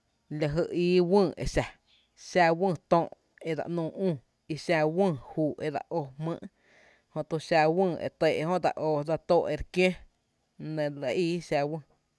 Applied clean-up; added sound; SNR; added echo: none; none; none; none.